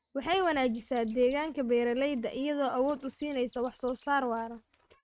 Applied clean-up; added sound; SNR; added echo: neural mask model RNNoise.